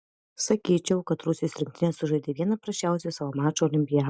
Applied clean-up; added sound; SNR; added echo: none; none; none; none.